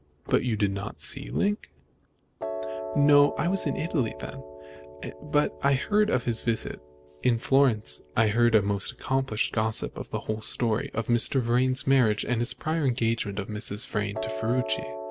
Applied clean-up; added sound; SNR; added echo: none; Piano; 14 dB; none.